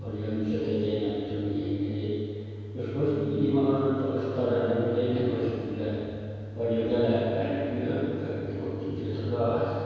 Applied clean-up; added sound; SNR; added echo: none; none; none; reverberation time 2.2 s.